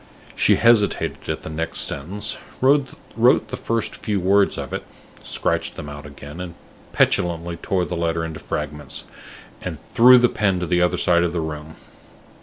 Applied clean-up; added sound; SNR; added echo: none; none; none; none.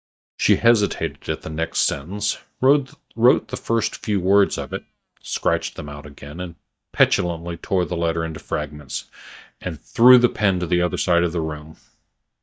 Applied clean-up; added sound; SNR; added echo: neural mask model DeepFilterNet 3.